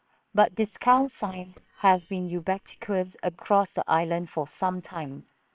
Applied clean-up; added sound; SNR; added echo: neural separator model SepFormer WHAM!.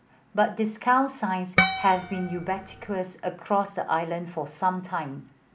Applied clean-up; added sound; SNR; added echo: none; Harp; 1 dB; none.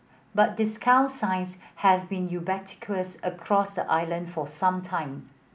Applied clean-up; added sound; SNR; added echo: none; none; none; none.